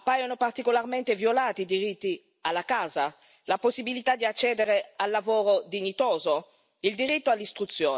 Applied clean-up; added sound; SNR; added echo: none; none; none; none.